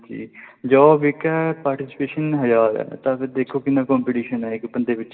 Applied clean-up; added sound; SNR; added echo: none; none; none; reverberation time 1.9 s.